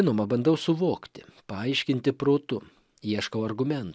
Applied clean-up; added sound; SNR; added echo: none; none; none; none.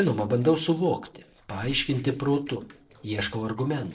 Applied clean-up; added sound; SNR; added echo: neural separator model SepFormer DNS4.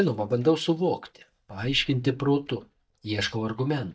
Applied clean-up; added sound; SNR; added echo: neural mask model DeepFilterNet 3.